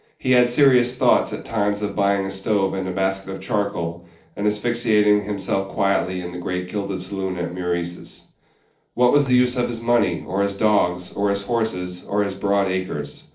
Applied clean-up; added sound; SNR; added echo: neural separator model SepFormer DNS4.